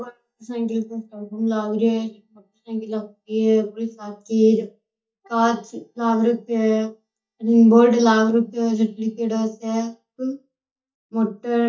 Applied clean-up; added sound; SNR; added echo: neural mask model DeepFilterNet 3.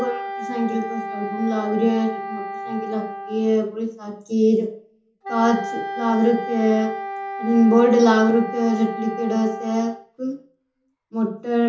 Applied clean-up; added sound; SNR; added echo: none; Wind instrument, woodwind instrument; 10 dB; reverberation time 0.6 s.